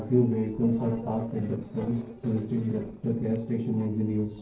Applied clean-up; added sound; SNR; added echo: neural separator model SepFormer DNS4.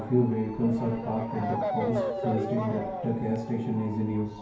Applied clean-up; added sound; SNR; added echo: none; Motor vehicle (road) / Siren; 6 dB; reverberation time 0.9 s.